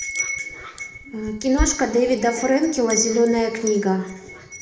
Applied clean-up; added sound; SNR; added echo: none; Wind chime; 8 dB; reverberation time 0.8 s.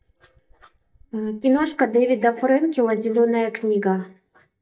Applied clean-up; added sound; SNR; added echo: neural mask model DeepFilterNet 3.